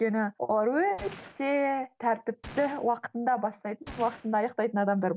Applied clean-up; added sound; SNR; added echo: none; Gunshot, gunfire; 19 dB; none.